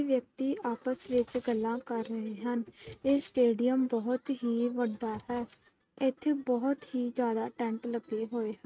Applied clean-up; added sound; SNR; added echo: neural mask model RNNoise.